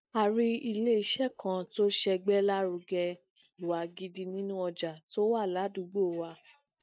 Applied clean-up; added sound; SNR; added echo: neural mask model DeepFilterNet 3.